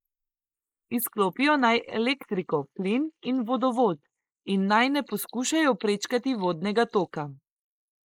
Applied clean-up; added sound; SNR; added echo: neural mask model Resemble Enhance denoiser.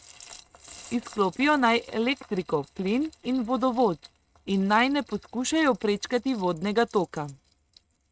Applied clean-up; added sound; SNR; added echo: neural mask model RNNoise.